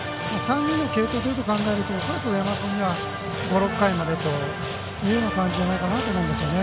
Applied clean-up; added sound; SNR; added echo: none; none; none; none.